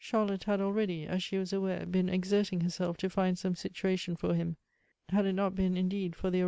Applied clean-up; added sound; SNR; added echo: none; none; none; none.